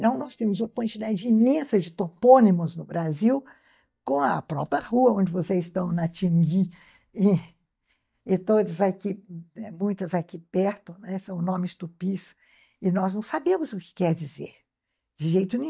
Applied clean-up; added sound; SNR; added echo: neural mask model DeepFilterNet 3.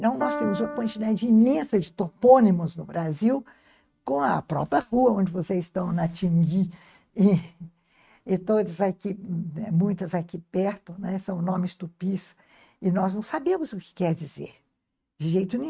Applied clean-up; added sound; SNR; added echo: neural mask model RNNoise.